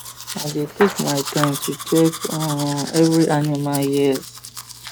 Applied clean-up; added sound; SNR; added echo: none; Domestic sounds, home sounds; 9 dB; none.